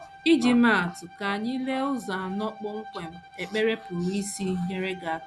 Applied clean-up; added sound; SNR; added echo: none; Bowed string instrument; 18 dB; none.